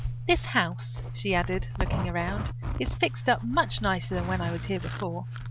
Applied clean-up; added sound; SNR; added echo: none; Zipper (clothing); 3 dB; none.